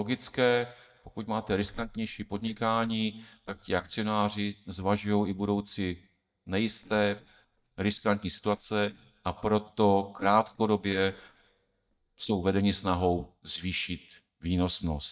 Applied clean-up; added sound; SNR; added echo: neural mask model DeepFilterNet 3.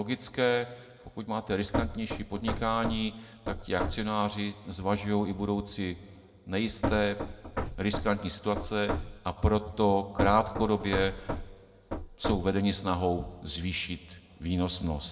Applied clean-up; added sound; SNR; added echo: none; Knock / Wood; 5 dB; reverberation time 1.2 s.